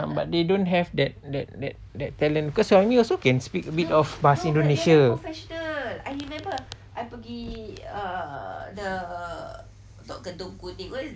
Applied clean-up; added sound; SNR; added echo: none; none; none; none.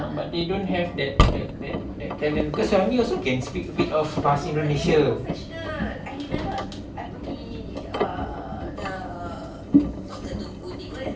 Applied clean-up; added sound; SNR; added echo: none; Engine; 1 dB; reverberation time 0.4 s.